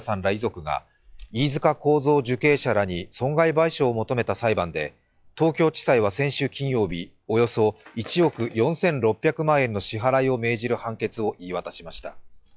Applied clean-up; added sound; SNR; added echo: classical method log-MMSE.